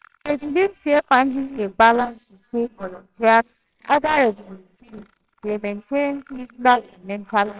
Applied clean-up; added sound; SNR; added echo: neural separator model SepFormer WHAMR!.